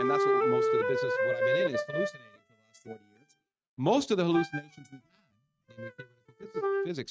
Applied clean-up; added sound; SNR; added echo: neural mask model RNNoise.